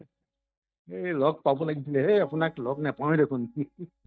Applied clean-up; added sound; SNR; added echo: neural mask model DeepFilterNet 3.